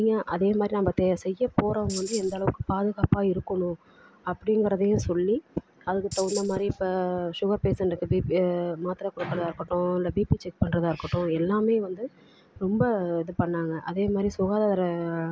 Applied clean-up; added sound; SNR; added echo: none; Tambourine; 12 dB; none.